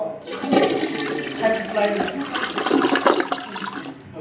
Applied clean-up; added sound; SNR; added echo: none; Toilet flush; -5 dB; reverberation time 0.8 s.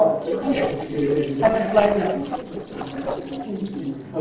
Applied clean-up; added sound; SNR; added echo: neural separator model SepFormer DNS4.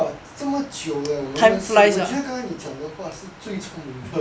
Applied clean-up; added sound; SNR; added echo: none; none; none; none.